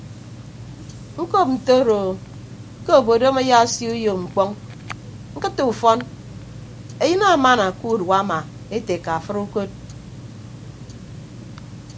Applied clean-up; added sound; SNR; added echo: none; Tick-tock; 15 dB; none.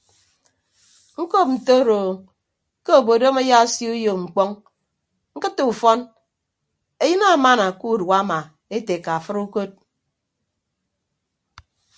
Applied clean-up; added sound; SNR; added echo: none; none; none; none.